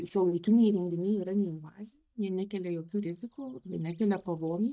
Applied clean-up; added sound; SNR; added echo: neural mask model DeepFilterNet 3.